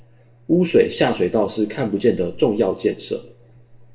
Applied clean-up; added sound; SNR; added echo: none; none; none; reverberation time 0.5 s.